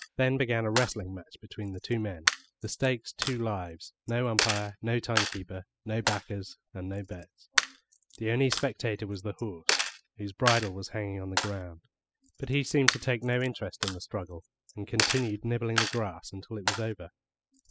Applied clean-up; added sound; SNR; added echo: classical method spectral subtraction.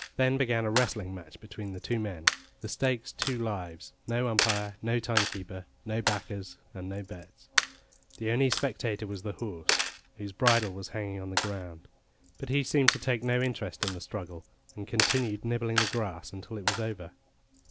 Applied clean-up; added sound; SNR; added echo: none; Coin (dropping); 3 dB; none.